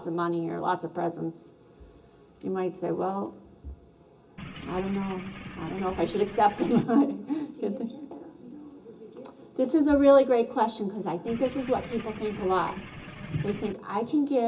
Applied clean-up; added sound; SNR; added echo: none; Engine / Boat, Water vehicle; 14 dB; reverberation time 0.2 s.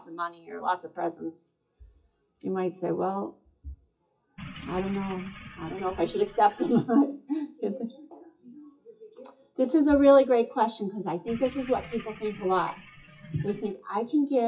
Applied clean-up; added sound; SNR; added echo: classical method WPE with log-MMSE.